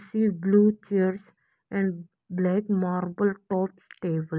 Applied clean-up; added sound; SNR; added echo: none; none; none; none.